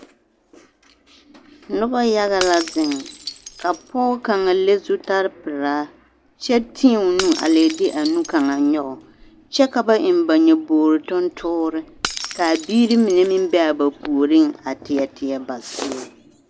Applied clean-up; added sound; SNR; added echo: none; Shatter / Crushing; 15 dB; none.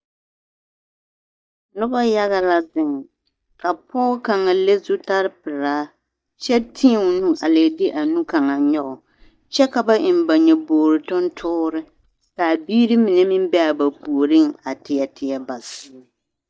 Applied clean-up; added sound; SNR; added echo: neural mask model DeepFilterNet 3.